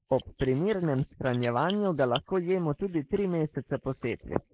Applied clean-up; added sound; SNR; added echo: neural mask model Resemble Enhance denoiser.